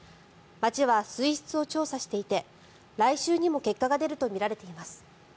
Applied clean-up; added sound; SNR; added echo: none; none; none; none.